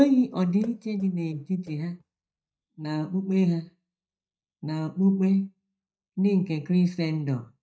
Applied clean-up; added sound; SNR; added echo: neural mask model DeepFilterNet 3.